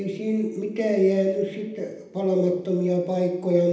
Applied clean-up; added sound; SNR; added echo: none; none; none; reverberation time 0.8 s.